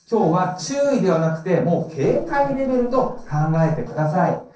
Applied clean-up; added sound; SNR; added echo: neural separator model SepFormer DNS4.